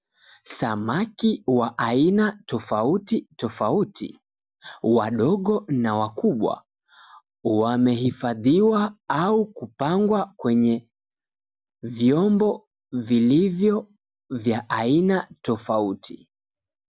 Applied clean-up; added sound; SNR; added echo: none; none; none; none.